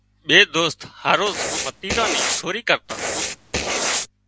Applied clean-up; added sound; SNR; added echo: none; Writing; 2 dB; none.